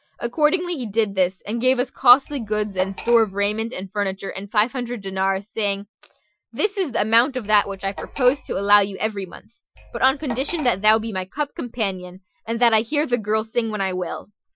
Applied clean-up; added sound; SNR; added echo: classical method Wiener filter.